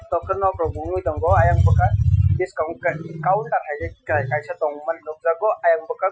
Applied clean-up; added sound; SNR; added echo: classical method Wiener filter.